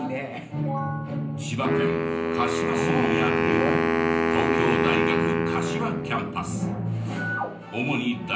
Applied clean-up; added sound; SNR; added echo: none; Wind instrument, woodwind instrument; -1 dB; reverberation time 0.6 s.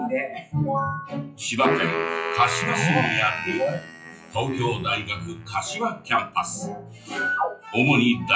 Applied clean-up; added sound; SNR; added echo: classical method WPE with log-MMSE.